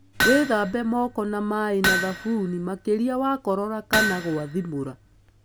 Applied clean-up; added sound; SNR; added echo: none; Hammer; 3 dB; none.